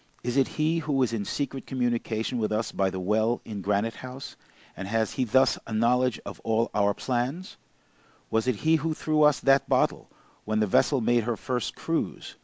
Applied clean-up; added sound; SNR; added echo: none; none; none; none.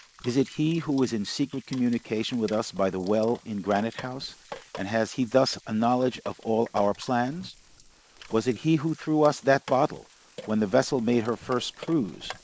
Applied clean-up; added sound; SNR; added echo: neural mask model Resemble Enhance denoiser.